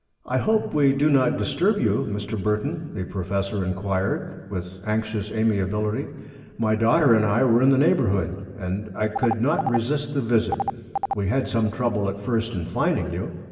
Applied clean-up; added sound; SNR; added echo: none; Telephone; 7 dB; reverberation time 2.3 s.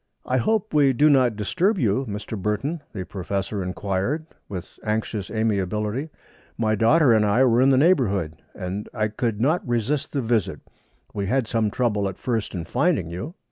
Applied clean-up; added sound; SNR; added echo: none; none; none; none.